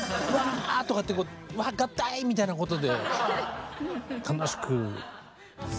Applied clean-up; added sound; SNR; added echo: none; none; none; none.